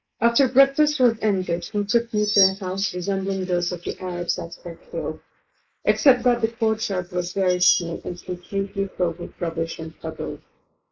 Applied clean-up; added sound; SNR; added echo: neural mask model Resemble Enhance denoiser.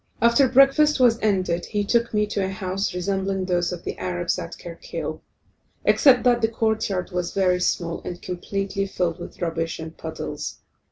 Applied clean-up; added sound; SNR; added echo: none; none; none; none.